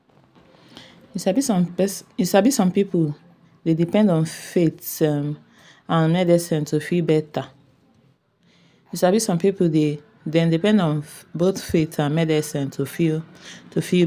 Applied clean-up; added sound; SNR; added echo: none; none; none; none.